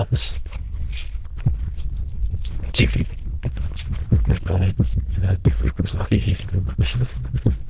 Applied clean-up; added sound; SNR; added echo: neural diffusion model UNIVERSE++.